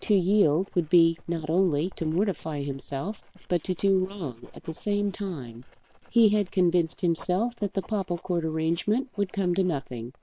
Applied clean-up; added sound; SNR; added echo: neural separator model SepFormer WHAM!.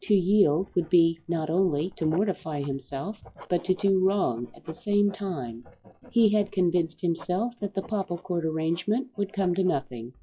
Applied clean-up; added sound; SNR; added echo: classical method log-MMSE.